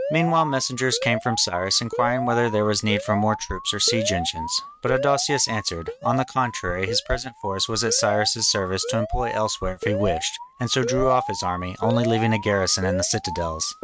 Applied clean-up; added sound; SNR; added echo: neural mask model RNNoise.